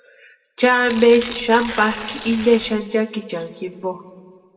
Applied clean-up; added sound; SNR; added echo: none; Tearing; 14 dB; reverberation time 1.3 s.